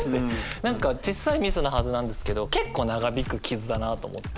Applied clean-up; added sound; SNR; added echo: none; Hands; 7 dB; none.